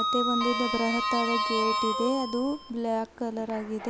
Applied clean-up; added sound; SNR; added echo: none; Sliding door; 1 dB; none.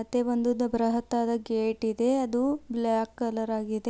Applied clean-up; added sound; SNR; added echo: none; none; none; none.